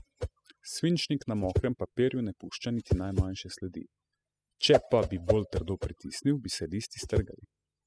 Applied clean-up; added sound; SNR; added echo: classical method spectral subtraction.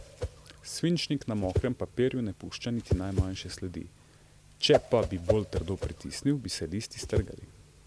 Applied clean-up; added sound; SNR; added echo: none; Whoosh, swoosh, swish; 4 dB; none.